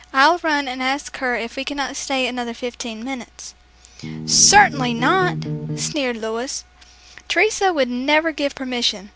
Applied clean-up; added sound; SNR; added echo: none; Bass guitar; 6 dB; none.